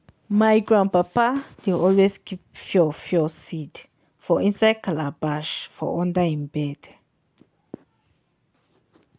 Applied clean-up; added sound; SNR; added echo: none; none; none; none.